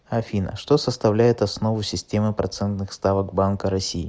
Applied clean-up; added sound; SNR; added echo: none; none; none; none.